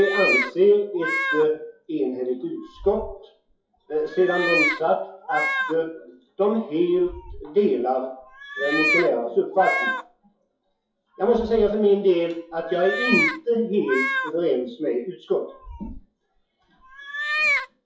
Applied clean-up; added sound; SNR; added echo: classical method WPE with log-MMSE.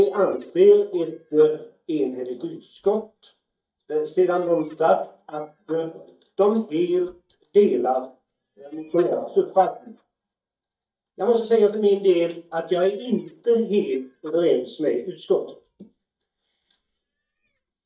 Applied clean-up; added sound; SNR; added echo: neural mask model DeepFilterNet 3.